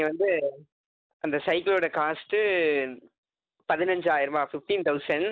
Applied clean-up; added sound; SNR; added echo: none; none; none; none.